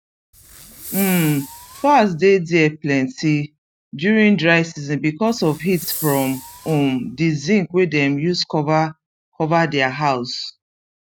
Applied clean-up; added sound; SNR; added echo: none; Fireworks; 14 dB; none.